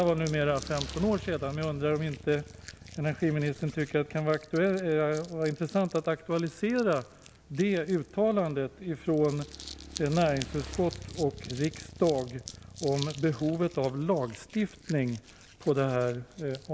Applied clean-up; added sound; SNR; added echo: none; Crumpling, crinkling + Motorcycle / Engine; 16 dB; none.